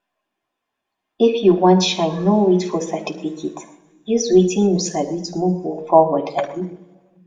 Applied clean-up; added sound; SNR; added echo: none; none; none; reverberation time 0.8 s.